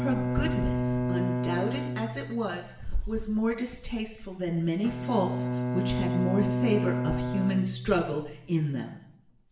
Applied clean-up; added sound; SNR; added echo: none; Bowed string instrument; 2 dB; reverberation time 0.8 s.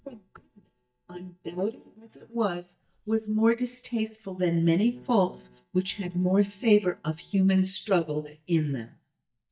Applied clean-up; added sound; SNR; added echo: neural mask model DeepFilterNet 3.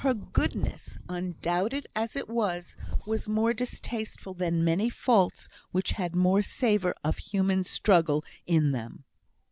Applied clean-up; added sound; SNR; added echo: none; none; none; none.